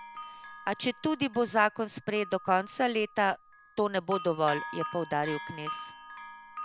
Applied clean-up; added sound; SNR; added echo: none; Bell; 12 dB; none.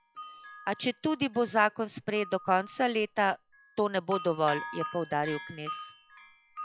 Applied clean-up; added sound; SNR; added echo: classical method log-MMSE.